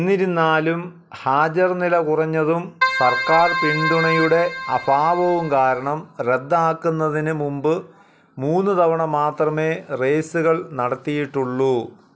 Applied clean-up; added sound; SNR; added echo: none; Keyboard (musical); 4 dB; none.